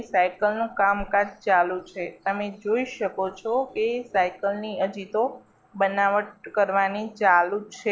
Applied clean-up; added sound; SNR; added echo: neural separator model SepFormer DNS4.